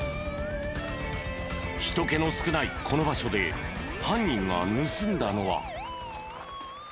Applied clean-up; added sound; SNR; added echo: none; Musical instrument; 12 dB; none.